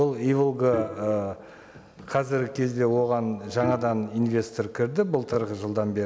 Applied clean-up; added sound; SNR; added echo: none; Bowed string instrument; 15 dB; none.